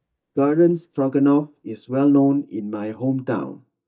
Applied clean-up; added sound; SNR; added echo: neural mask model DeepFilterNet 3.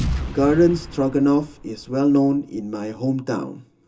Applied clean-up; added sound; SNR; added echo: none; Boom; 11 dB; reverberation time 0.2 s.